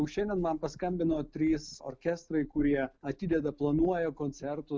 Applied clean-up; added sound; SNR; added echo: none; none; none; none.